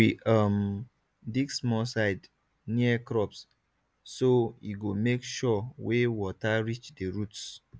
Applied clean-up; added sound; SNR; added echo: none; none; none; none.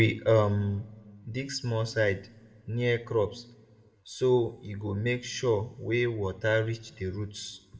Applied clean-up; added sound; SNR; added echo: none; none; none; reverberation time 0.5 s.